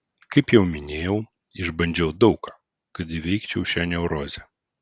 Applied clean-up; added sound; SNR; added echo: none; none; none; none.